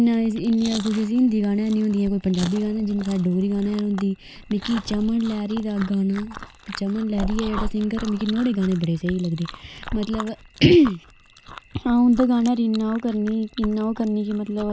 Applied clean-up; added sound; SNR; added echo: none; Chewing, mastication; 14 dB; none.